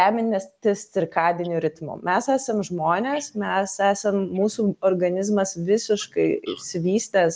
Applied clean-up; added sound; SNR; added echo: none; none; none; none.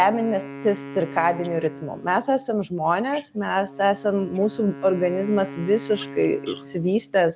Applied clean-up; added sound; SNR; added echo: none; Wind instrument, woodwind instrument; 15 dB; none.